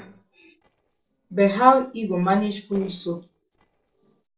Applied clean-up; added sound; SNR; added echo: neural separator model SepFormer DNS4.